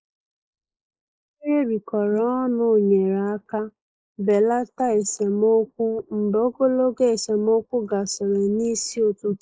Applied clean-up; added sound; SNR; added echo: neural mask model Resemble Enhance denoiser.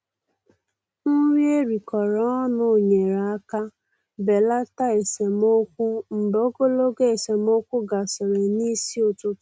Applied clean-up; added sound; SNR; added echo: none; none; none; none.